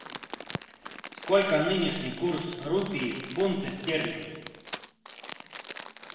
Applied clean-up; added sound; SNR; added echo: none; Crumpling, crinkling; 11 dB; reverberation time 1.2 s.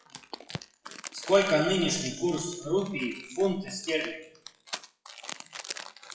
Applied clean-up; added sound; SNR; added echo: classical method WPE with log-MMSE.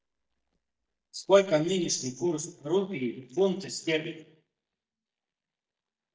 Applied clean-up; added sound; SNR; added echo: neural mask model DeepFilterNet 3.